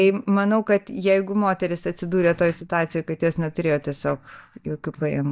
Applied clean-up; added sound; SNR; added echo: neural mask model DeepFilterNet 3.